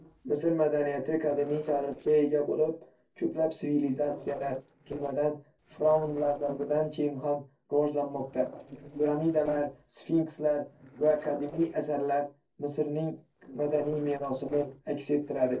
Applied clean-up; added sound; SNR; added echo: neural separator model SepFormer DNS4.